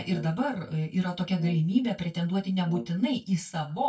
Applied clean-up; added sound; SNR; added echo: neural mask model DeepFilterNet 3.